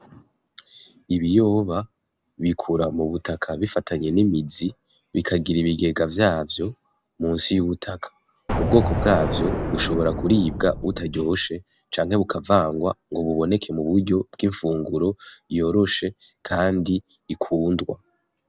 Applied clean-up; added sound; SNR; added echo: none; Explosion; 3 dB; none.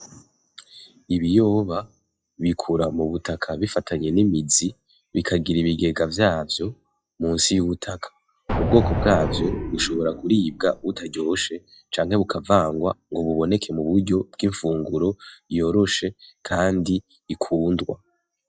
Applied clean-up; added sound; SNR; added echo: classical method log-MMSE.